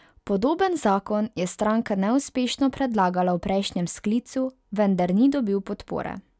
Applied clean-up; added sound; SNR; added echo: none; none; none; none.